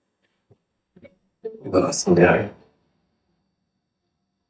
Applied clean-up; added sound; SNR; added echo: neural mask model DeepFilterNet 3.